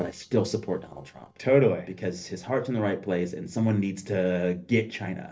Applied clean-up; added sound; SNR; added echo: neural separator model SepFormer DNS4.